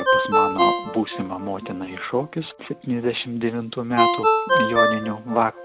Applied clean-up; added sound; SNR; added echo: none; Ringtone; -3 dB; none.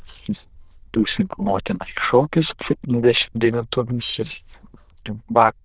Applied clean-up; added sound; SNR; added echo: neural diffusion model UNIVERSE++.